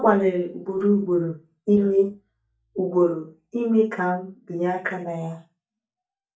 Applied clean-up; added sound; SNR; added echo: neural mask model DeepFilterNet 3.